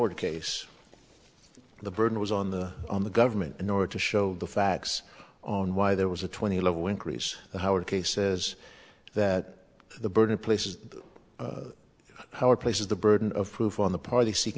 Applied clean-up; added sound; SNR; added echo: none; none; none; none.